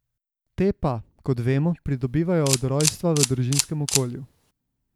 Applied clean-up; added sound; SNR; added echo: none; Camera; 4 dB; none.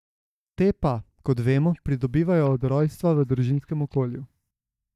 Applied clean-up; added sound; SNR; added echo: neural mask model DeepFilterNet 3.